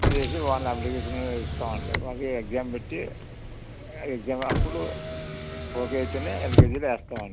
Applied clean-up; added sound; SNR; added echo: none; Motor vehicle (road); -3 dB; none.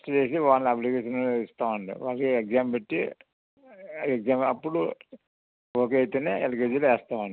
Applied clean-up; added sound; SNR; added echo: none; none; none; none.